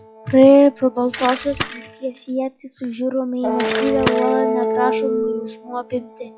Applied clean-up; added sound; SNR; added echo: classical method log-MMSE.